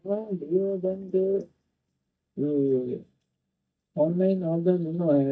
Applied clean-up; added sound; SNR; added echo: neural mask model DeepFilterNet 3.